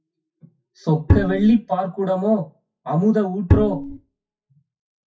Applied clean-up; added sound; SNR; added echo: classical method WPE with log-MMSE.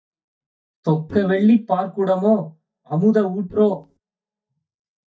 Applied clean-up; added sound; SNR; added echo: neural mask model DeepFilterNet 3.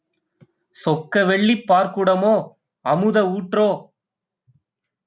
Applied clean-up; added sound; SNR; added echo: none; none; none; none.